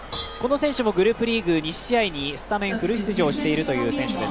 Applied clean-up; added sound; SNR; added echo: none; Dishes, pots, and pans / Bell; 15 dB; none.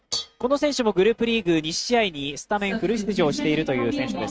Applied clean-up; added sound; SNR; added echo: neural mask model RNNoise.